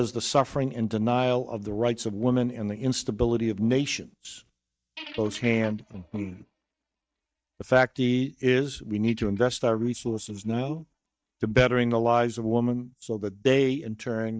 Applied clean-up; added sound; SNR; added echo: neural mask model DeepFilterNet 3.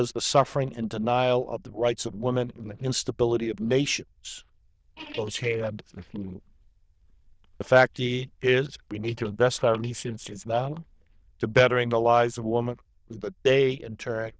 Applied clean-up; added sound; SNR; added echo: neural diffusion model UNIVERSE++.